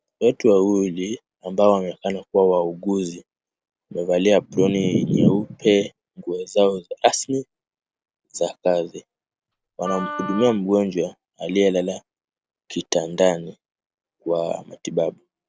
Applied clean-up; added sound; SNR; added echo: none; Wind instrument, woodwind instrument; 11 dB; none.